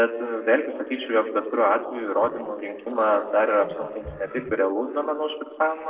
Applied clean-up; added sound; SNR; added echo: neural separator model SepFormer DNS4.